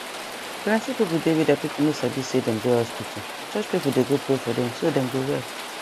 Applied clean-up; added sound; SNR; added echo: none; Rain; 9 dB; none.